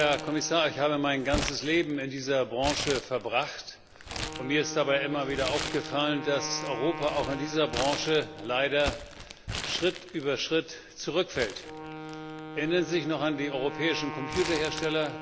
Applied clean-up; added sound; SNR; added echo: none; Crumpling, crinkling + Wind instrument, woodwind instrument; 8 dB; none.